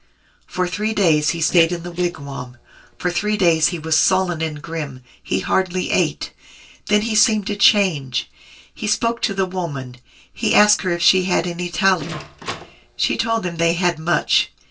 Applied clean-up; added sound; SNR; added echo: neural separator model SepFormer DNS4.